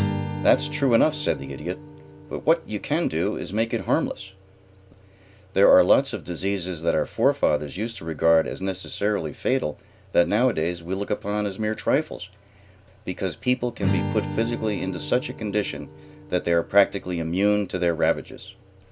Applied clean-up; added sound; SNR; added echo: none; Strum; 12 dB; none.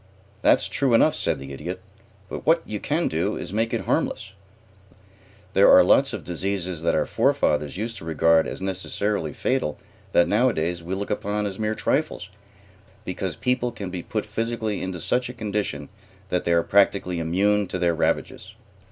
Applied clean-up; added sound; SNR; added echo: none; none; none; none.